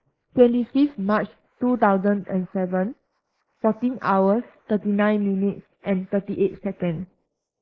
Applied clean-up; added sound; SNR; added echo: neural mask model Resemble Enhance denoiser.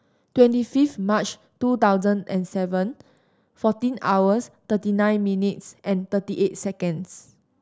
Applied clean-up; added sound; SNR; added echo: none; none; none; none.